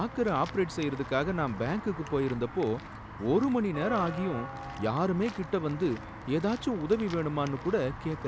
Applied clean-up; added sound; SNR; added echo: none; Walk, footsteps / Bell; 11 dB; none.